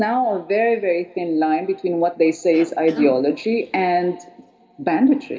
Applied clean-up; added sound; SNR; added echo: none; Cough; 14 dB; reverberation time 2.8 s.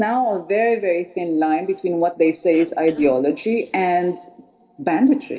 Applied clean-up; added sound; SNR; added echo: neural separator model SepFormer DNS4.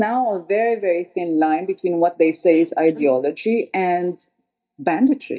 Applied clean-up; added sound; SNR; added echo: neural mask model DeepFilterNet 3.